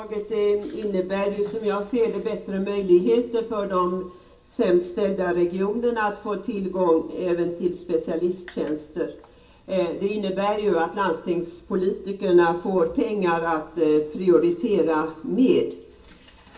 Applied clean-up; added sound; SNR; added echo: none; none; none; reverberation time 0.3 s.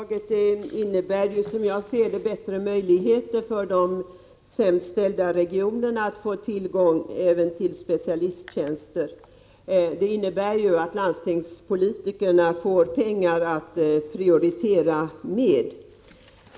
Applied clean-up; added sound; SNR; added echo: none; none; none; none.